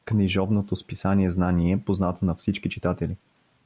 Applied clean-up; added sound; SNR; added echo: none; none; none; none.